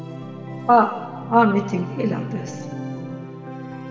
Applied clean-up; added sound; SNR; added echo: none; Organ; 9 dB; reverberation time 1.5 s.